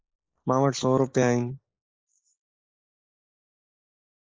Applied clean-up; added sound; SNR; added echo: neural mask model Resemble Enhance denoiser.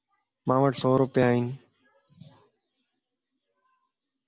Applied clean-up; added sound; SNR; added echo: none; none; none; none.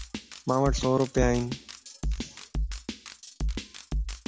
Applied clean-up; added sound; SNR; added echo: none; Drum kit; 2 dB; none.